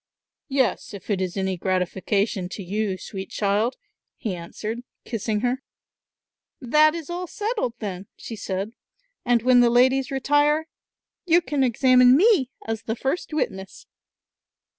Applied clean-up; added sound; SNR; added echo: none; none; none; none.